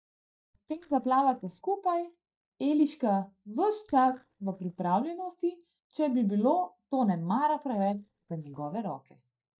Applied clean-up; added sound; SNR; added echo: neural mask model DeepFilterNet 3.